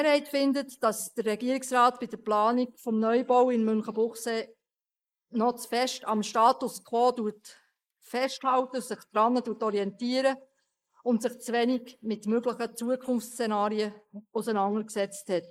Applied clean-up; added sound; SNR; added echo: neural mask model Resemble Enhance denoiser.